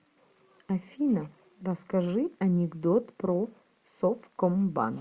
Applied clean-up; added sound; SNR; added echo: none; none; none; none.